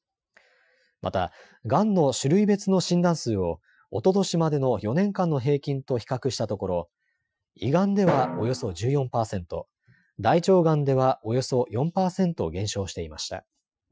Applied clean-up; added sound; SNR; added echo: classical method Wiener filter.